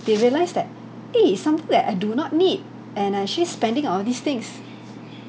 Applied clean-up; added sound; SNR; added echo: none; none; none; none.